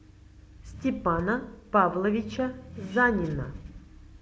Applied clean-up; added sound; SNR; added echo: none; Accelerating, revving, vroom; 14 dB; none.